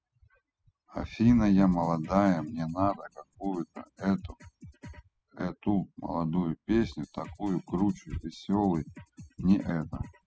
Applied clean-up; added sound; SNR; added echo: classical method spectral subtraction.